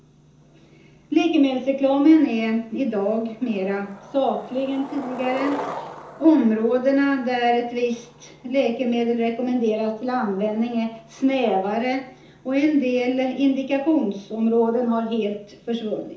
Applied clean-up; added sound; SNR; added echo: none; Skateboard; 19 dB; reverberation time 0.6 s.